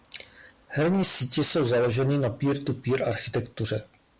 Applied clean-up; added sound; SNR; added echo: none; none; none; none.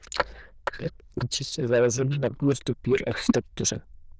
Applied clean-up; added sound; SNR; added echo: neural diffusion model UNIVERSE++.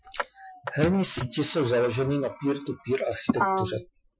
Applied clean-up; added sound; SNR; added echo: classical method Wiener filter.